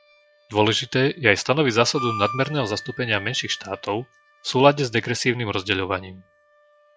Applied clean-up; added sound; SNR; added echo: classical method log-MMSE.